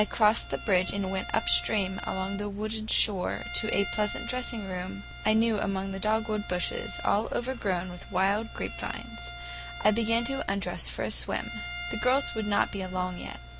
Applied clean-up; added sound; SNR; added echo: none; Bowed string instrument; 13 dB; none.